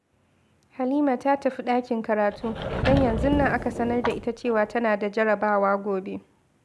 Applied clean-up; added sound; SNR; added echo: none; Sliding door / Wood; 4 dB; none.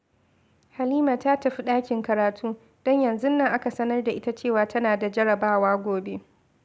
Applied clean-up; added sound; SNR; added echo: none; none; none; none.